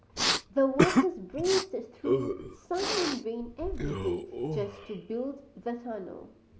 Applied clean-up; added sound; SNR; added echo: none; Respiratory sounds; -1 dB; none.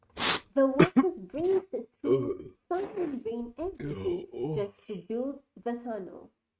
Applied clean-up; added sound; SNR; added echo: neural mask model RNNoise.